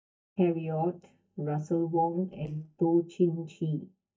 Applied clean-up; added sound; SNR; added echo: neural mask model DeepFilterNet 3.